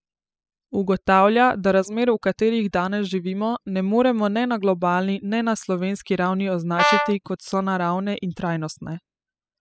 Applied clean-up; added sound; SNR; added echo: classical method spectral subtraction.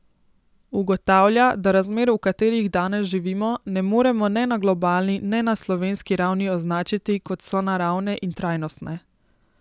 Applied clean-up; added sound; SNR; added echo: none; none; none; none.